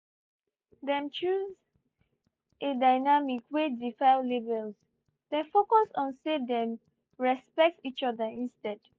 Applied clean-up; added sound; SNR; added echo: none; none; none; none.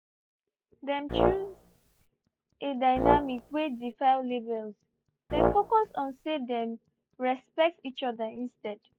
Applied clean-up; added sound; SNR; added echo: none; Brass instrument; -1 dB; none.